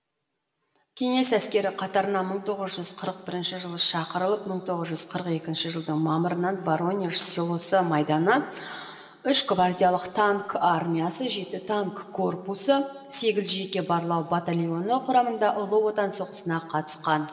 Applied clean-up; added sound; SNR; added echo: none; none; none; reverberation time 1.9 s.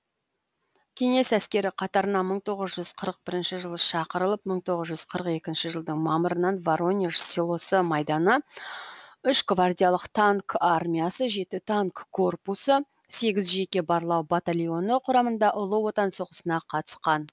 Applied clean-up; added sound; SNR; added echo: none; none; none; none.